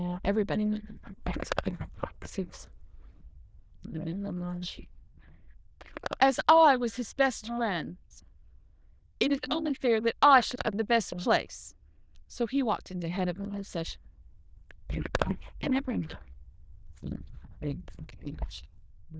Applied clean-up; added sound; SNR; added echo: neural diffusion model UNIVERSE++.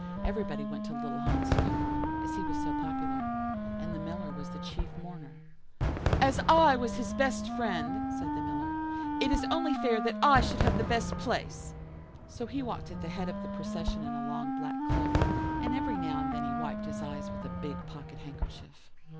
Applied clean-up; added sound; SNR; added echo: none; Fireworks + Wind instrument, woodwind instrument; -2 dB; none.